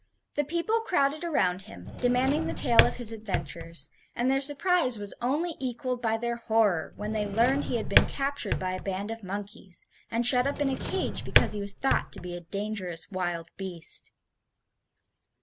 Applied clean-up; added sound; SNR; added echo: none; Drawer open or close; 1 dB; none.